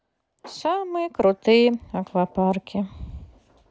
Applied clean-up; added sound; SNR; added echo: none; none; none; none.